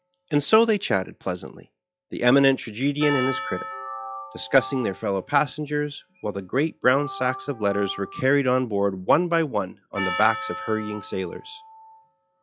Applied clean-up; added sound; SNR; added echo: classical method log-MMSE.